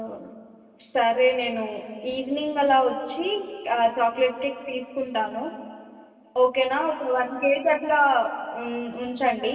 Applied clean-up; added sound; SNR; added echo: none; none; none; reverberation time 2.9 s.